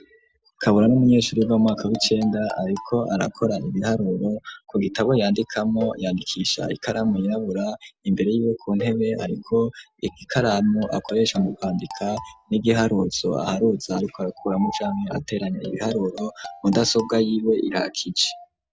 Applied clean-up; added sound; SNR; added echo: none; Cowbell + Marimba, xylophone; 17 dB; none.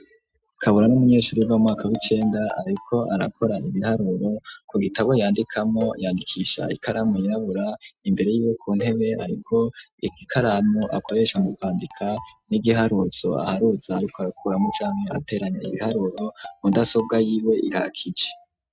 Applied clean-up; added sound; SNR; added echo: neural mask model RNNoise.